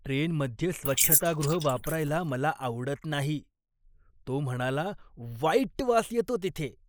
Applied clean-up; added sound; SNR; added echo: neural mask model Resemble Enhance denoiser.